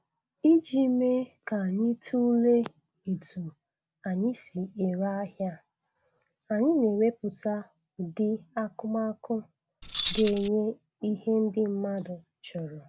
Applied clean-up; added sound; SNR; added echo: none; Keys jangling; -3 dB; none.